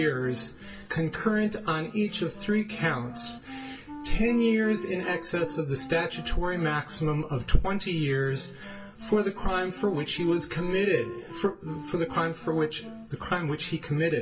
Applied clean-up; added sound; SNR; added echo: none; Wind instrument, woodwind instrument; 15 dB; reverberation time 0.2 s.